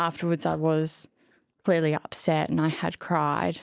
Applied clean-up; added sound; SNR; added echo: neural mask model DeepFilterNet 3.